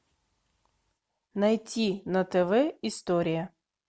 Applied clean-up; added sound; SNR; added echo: none; none; none; none.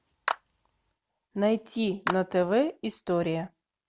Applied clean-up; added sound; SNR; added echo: none; Clapping; 9 dB; none.